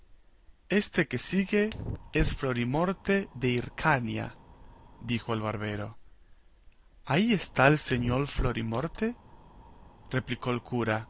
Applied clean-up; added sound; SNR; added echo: none; Fire; 11 dB; none.